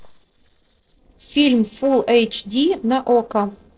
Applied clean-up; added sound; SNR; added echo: neural separator model SepFormer DNS4.